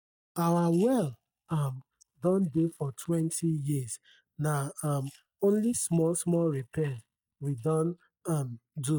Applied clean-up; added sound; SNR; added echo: neural mask model DeepFilterNet 3.